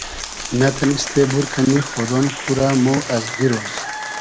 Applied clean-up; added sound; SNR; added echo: none; Applause; 9 dB; none.